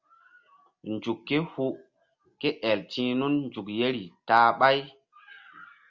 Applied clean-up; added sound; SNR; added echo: none; none; none; none.